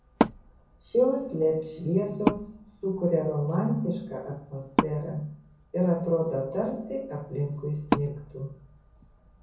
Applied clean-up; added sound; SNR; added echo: none; Wood; 5 dB; reverberation time 0.5 s.